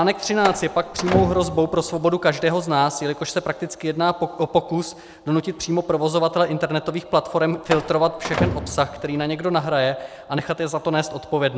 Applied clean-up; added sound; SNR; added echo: none; Slam; 8 dB; none.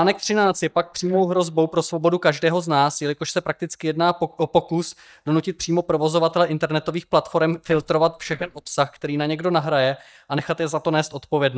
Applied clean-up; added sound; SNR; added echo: neural mask model DeepFilterNet 3.